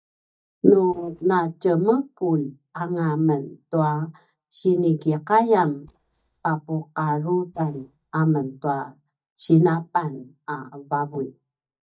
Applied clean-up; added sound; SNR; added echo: neural mask model DeepFilterNet 3.